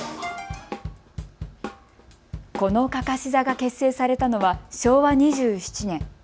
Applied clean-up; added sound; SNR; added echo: none; Drum kit; 13 dB; none.